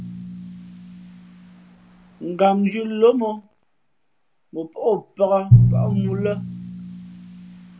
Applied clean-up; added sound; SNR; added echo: none; Drum; 0 dB; none.